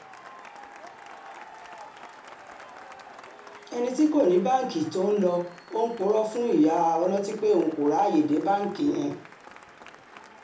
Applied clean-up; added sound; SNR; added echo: none; Applause / Cheering; 20 dB; reverberation time 1.0 s.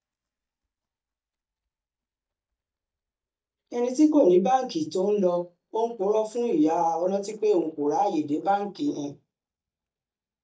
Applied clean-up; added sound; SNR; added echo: neural mask model DeepFilterNet 3.